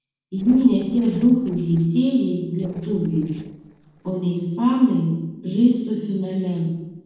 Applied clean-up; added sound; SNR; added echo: neural separator model SepFormer DNS4.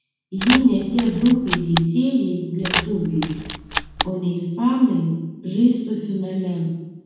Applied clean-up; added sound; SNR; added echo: none; Camera; 6 dB; reverberation time 1.1 s.